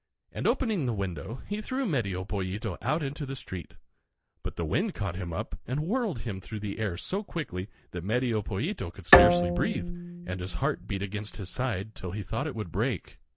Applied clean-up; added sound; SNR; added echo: none; Bowed string instrument; -3 dB; none.